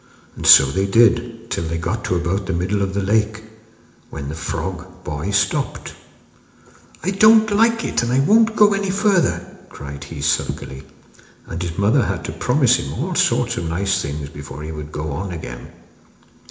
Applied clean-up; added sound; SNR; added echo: none; none; none; reverberation time 0.8 s.